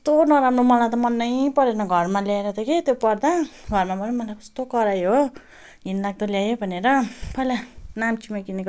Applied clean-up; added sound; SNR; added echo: none; none; none; none.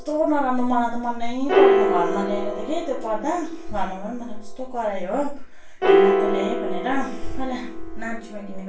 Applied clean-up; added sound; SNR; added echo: none; Piano; 0 dB; reverberation time 0.3 s.